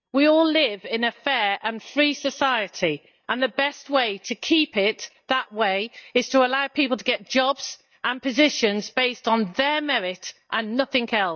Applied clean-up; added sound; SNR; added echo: neural mask model DeepFilterNet 3.